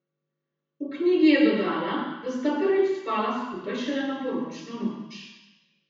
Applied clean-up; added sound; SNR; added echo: none; none; none; reverberation time 1.1 s.